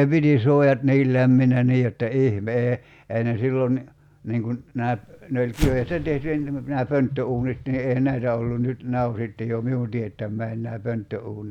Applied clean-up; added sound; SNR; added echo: none; Explosion; 8 dB; none.